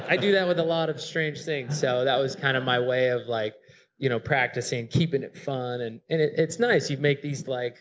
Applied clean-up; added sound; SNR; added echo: none; none; none; none.